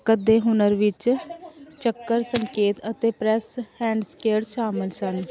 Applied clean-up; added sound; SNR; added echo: none; Fire; 19 dB; none.